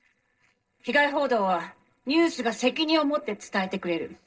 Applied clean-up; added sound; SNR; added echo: neural separator model SepFormer DNS4.